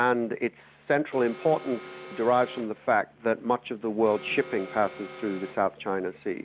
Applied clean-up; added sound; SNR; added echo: none; Alarm; 18 dB; none.